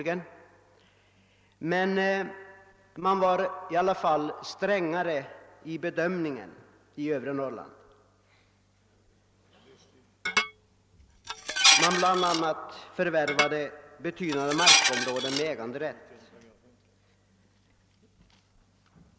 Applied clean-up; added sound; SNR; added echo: none; Dishes, pots, and pans; -4 dB; none.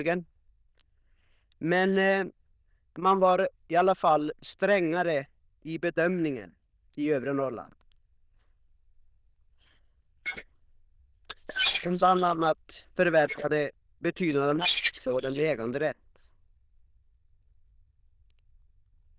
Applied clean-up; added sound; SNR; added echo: neural diffusion model UNIVERSE++.